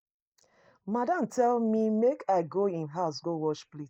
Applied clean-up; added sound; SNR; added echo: neural mask model Resemble Enhance denoiser.